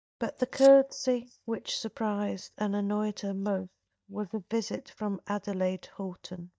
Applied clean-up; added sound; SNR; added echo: neural mask model DeepFilterNet 3.